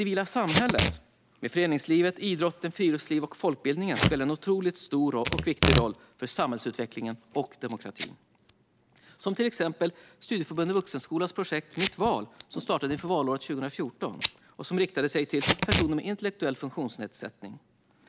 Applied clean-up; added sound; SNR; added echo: none; Packing tape, duct tape / Tearing; 4 dB; none.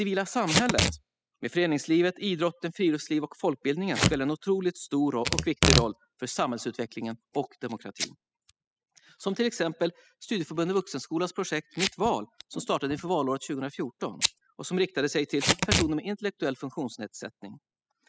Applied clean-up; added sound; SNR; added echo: classical method spectral subtraction.